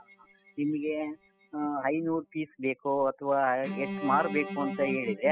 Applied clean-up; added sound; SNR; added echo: classical method spectral subtraction.